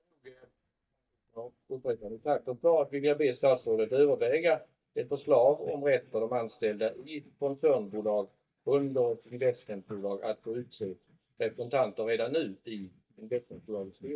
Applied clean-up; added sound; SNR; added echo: neural mask model DeepFilterNet 3.